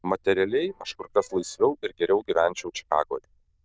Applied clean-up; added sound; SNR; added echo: neural diffusion model UNIVERSE++.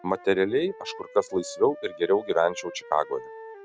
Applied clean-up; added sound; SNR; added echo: none; Wind instrument, woodwind instrument; 17 dB; none.